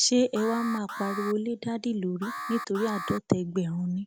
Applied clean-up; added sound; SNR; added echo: none; Alarm; 10 dB; none.